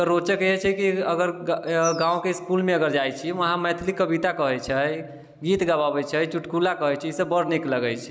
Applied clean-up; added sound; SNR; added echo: none; Bird vocalization, bird call, bird song; 14 dB; none.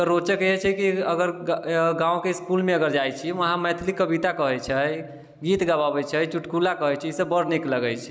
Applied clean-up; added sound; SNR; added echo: none; none; none; none.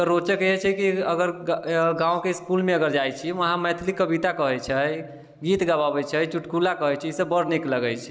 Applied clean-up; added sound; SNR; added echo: neural separator model SepFormer DNS4.